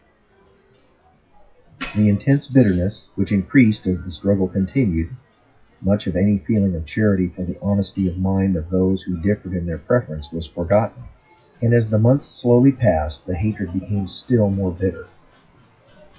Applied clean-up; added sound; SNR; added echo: classical method WPE with log-MMSE.